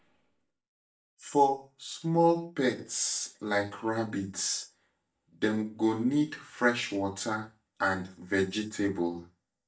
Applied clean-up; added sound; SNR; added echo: neural mask model DeepFilterNet 3.